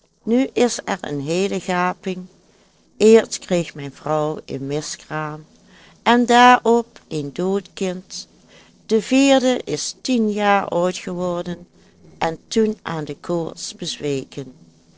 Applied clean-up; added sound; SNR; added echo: neural separator model SepFormer DNS4.